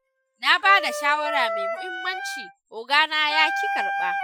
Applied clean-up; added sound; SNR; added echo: classical method Wiener filter.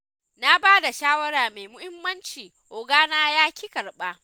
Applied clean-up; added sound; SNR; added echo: none; none; none; none.